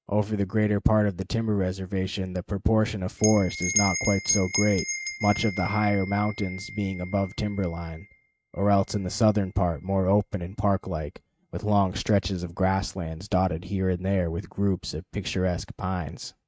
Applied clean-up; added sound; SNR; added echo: neural mask model RNNoise.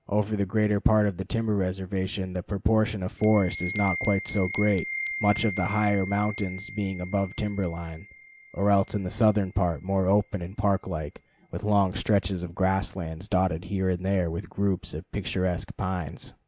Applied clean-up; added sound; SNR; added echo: none; Bell; 7 dB; none.